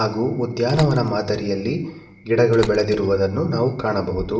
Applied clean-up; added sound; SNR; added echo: none; Slam; 19 dB; reverberation time 0.9 s.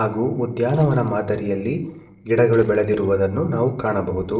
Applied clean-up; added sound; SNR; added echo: neural separator model SepFormer DNS4.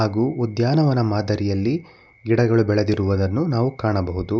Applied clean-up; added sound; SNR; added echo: none; none; none; none.